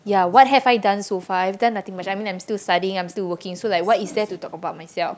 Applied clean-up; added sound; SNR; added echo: none; none; none; none.